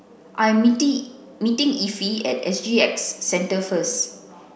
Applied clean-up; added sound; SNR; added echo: none; none; none; none.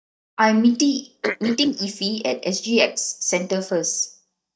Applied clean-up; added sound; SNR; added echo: neural mask model DeepFilterNet 3.